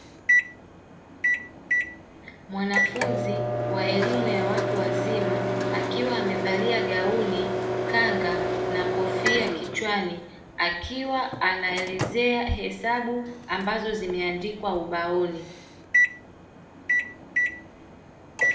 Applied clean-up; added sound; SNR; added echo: none; Microwave oven; -1 dB; reverberation time 0.7 s.